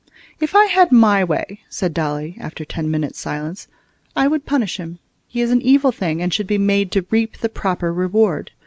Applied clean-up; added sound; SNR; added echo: none; none; none; none.